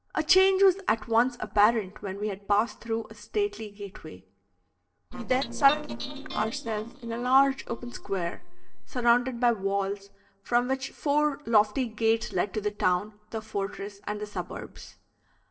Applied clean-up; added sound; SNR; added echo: neural separator model SepFormer DNS4.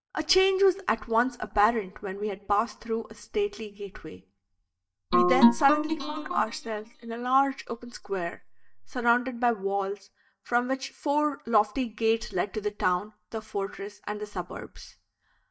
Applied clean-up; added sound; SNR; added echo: neural mask model DeepFilterNet 3.